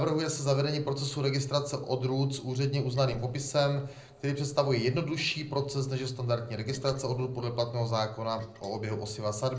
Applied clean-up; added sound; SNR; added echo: neural separator model SepFormer DNS4.